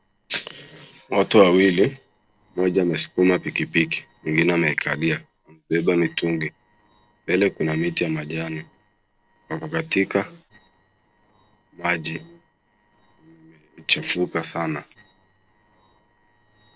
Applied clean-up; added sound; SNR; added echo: neural separator model SepFormer DNS4.